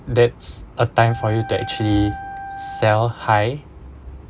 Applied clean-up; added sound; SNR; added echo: none; Wind instrument, woodwind instrument; 14 dB; none.